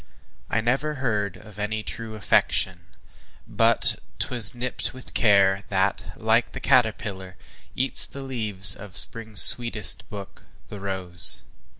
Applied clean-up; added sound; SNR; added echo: none; none; none; none.